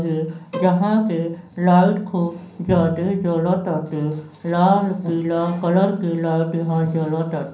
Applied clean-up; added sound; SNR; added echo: none; Bowed string instrument; 14 dB; reverberation time 0.6 s.